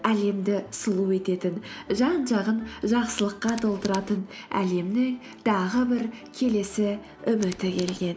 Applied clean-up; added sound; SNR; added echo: none; Tools; 15 dB; none.